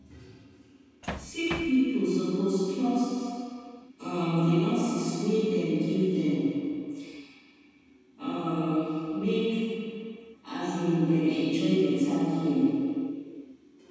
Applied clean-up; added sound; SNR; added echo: none; Bass drum; 10 dB; reverberation time 2.1 s.